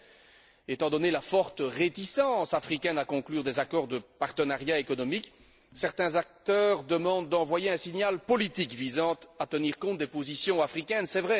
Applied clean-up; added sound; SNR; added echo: none; none; none; none.